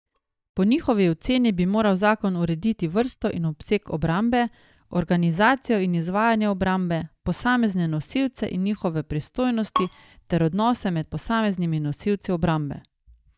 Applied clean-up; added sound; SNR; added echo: neural mask model DeepFilterNet 3.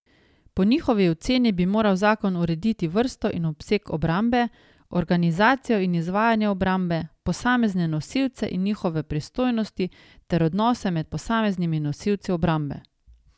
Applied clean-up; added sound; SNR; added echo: none; none; none; none.